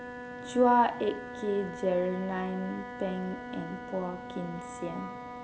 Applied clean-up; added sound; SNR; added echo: none; Wind instrument, woodwind instrument; 10 dB; none.